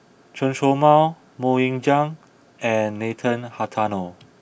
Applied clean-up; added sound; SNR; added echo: none; none; none; none.